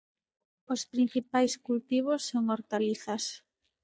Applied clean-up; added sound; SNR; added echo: neural mask model DeepFilterNet 3.